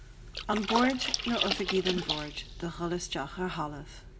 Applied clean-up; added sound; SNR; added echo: none; Splash, splatter; 4 dB; none.